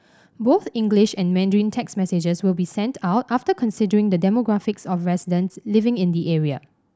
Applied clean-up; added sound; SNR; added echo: none; none; none; none.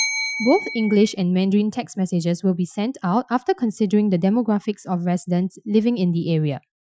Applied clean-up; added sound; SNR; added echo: classical method Wiener filter.